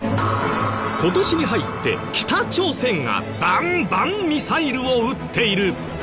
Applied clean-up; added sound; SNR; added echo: none; none; none; none.